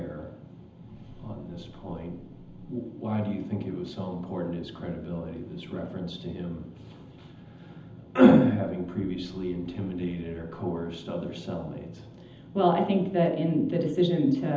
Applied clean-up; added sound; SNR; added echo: none; none; none; reverberation time 0.8 s.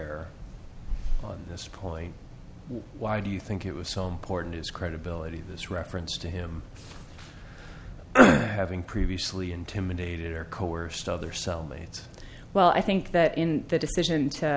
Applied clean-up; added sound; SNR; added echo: none; none; none; none.